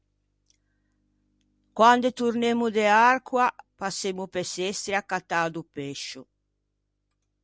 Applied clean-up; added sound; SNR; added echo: none; none; none; none.